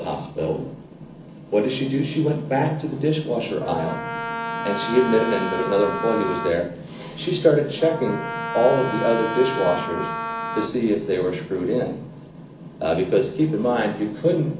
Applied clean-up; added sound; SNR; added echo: none; Wind instrument, woodwind instrument; 7 dB; reverberation time 0.4 s.